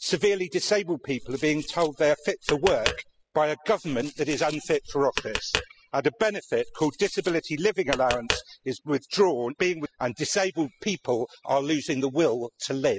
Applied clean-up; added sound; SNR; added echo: classical method spectral subtraction.